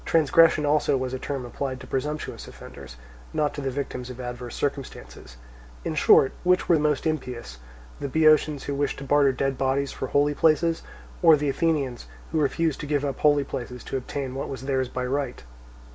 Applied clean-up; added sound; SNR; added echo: none; none; none; none.